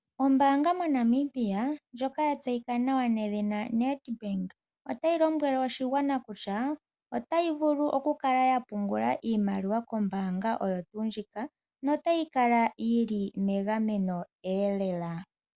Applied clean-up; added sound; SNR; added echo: none; none; none; none.